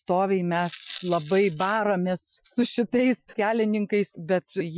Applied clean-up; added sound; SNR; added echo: classical method Wiener filter.